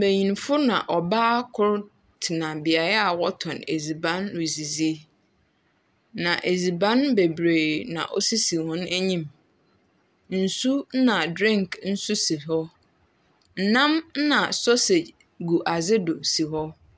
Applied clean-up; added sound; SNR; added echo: none; none; none; none.